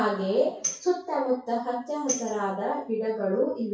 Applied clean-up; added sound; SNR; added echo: classical method WPE with log-MMSE.